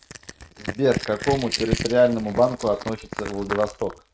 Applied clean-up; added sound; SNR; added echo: neural mask model RNNoise.